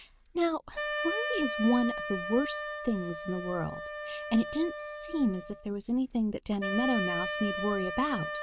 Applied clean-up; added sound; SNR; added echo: none; Wind instrument, woodwind instrument; 5 dB; none.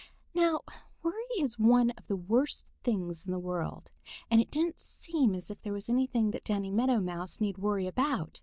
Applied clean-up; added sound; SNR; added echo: none; none; none; none.